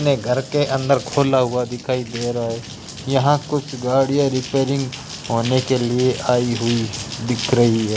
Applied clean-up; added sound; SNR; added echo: none; none; none; none.